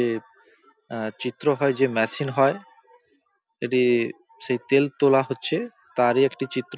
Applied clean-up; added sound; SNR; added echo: none; none; none; none.